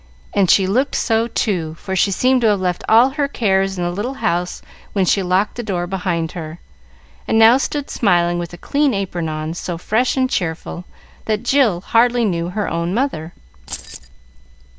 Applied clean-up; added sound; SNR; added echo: none; Keys jangling; 13 dB; none.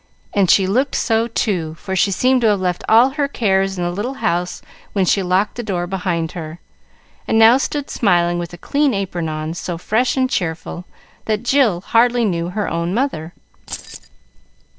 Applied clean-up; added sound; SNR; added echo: neural separator model SepFormer DNS4.